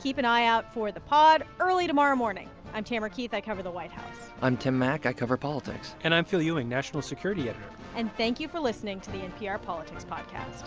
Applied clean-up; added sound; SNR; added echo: none; none; none; none.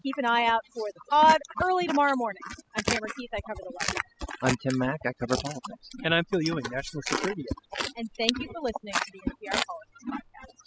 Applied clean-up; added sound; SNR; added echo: classical method spectral subtraction.